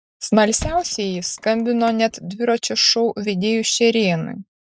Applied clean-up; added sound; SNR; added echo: none; Thump, thud; 16 dB; none.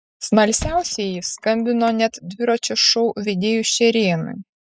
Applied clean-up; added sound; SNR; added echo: classical method spectral subtraction.